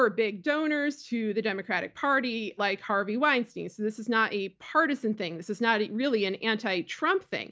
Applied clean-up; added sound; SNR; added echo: none; none; none; none.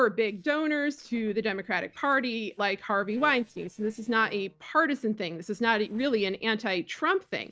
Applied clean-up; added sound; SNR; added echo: neural separator model SepFormer DNS4.